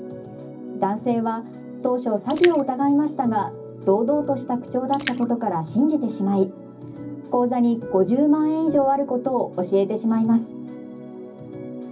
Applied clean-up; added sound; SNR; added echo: none; Splash, splatter; 17 dB; reverberation time 0.4 s.